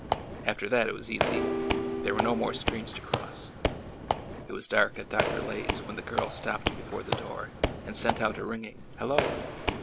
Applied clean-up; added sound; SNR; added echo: none; Acoustic guitar / Strum + Squeak / Walk, footsteps; -1 dB; none.